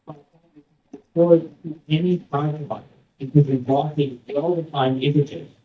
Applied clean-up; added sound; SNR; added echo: neural mask model DeepFilterNet 3.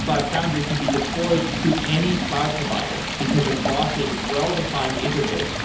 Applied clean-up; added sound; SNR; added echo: none; Stream; 2 dB; reverberation time 1.2 s.